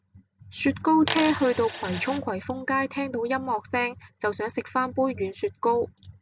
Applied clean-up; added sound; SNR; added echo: none; Coin (dropping); 2 dB; none.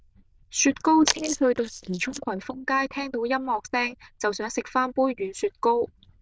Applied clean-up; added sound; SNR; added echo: neural diffusion model UNIVERSE++.